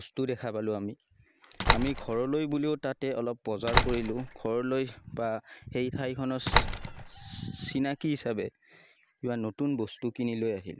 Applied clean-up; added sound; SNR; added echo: none; Slam; -1 dB; none.